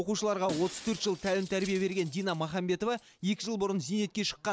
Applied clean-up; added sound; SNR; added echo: none; Shatter; 17 dB; none.